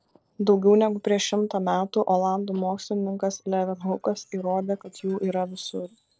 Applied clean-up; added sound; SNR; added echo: neural separator model SepFormer DNS4.